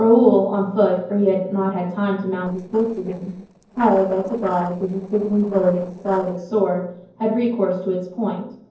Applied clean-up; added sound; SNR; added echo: neural separator model SepFormer DNS4.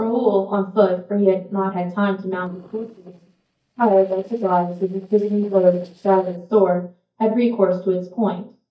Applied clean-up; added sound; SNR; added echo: neural mask model DeepFilterNet 3.